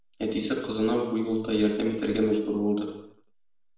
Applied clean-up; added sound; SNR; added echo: none; none; none; reverberation time 0.7 s.